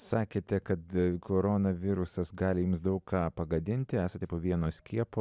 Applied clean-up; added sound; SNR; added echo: none; none; none; none.